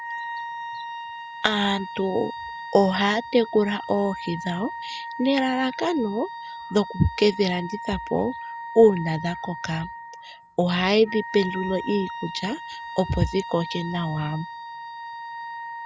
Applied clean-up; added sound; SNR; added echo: none; Wind instrument, woodwind instrument; 11 dB; none.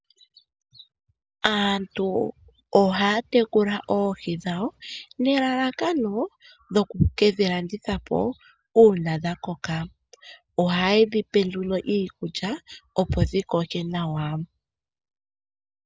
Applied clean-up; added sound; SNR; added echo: none; none; none; none.